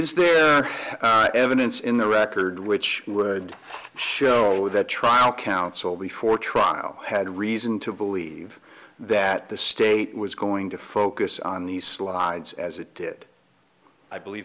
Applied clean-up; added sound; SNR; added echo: none; none; none; none.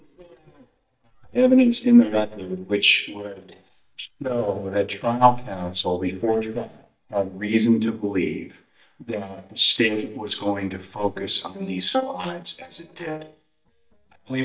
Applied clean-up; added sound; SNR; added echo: neural mask model DeepFilterNet 3.